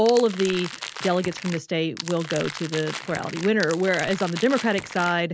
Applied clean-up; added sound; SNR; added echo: none; Crackle; 12 dB; none.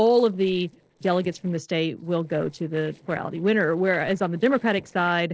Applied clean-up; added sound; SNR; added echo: neural separator model SepFormer DNS4.